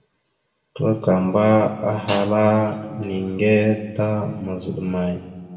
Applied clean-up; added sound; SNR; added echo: none; Hi-hat; 11 dB; reverberation time 1.7 s.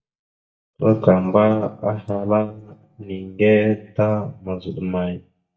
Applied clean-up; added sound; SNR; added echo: neural mask model DeepFilterNet 3.